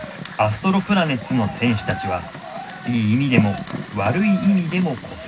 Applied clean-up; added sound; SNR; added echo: none; Fire; 9 dB; reverberation time 0.4 s.